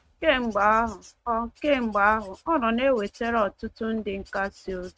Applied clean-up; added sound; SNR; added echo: neural mask model RNNoise.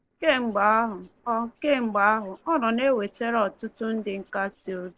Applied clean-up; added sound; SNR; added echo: neural separator model SepFormer DNS4.